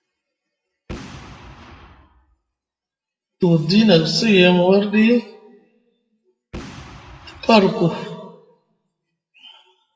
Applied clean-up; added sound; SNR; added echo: classical method WPE with log-MMSE.